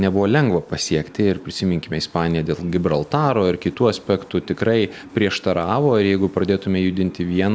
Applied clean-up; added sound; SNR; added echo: none; none; none; none.